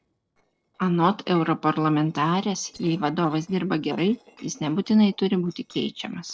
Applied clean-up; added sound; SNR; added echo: neural separator model SepFormer DNS4.